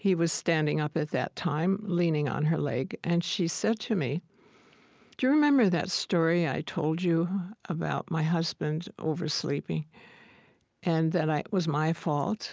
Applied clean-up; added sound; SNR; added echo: none; none; none; none.